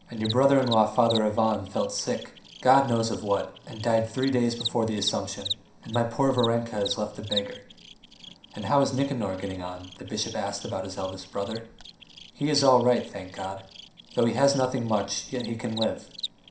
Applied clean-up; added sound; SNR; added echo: none; Cricket; 14 dB; reverberation time 0.5 s.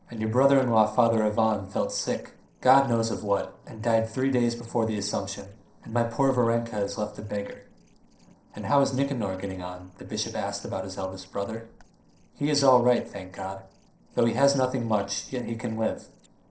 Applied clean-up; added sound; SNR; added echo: neural separator model SepFormer DNS4.